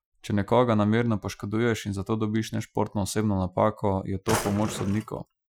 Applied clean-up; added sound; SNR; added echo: classical method Wiener filter.